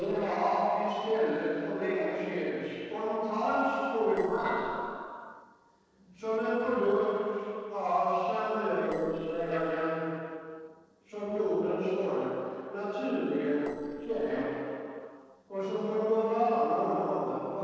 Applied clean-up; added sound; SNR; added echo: neural separator model SepFormer DNS4.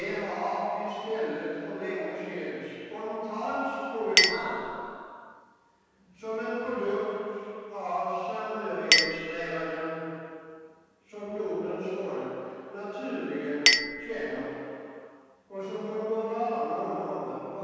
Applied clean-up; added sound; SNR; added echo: none; Chink, clink; 1 dB; reverberation time 2.1 s.